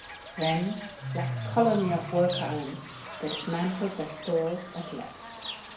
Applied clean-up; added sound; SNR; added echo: none; Bird / Fowl; 8 dB; reverberation time 0.5 s.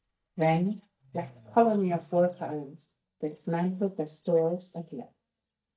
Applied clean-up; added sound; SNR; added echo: neural mask model DeepFilterNet 3.